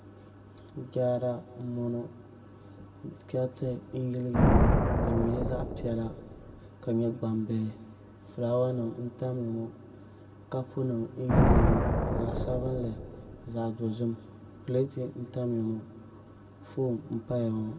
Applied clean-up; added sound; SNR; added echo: none; Thunder; -1 dB; reverberation time 1.6 s.